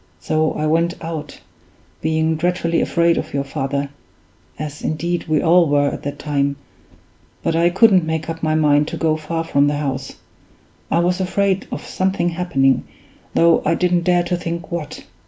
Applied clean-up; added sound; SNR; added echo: none; none; none; none.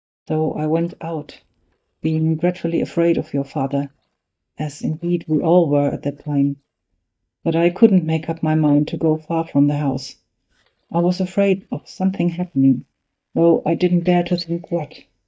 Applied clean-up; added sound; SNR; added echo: neural mask model DeepFilterNet 3.